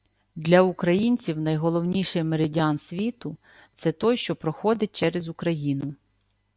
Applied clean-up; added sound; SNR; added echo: none; none; none; none.